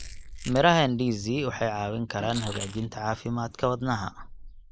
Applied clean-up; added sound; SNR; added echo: neural mask model Resemble Enhance denoiser.